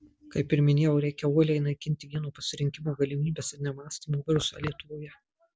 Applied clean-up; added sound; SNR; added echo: none; none; none; none.